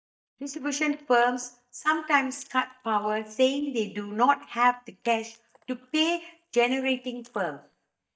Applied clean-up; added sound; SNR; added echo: neural mask model DeepFilterNet 3.